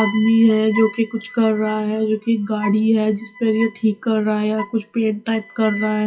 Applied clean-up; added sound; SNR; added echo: classical method WPE with log-MMSE.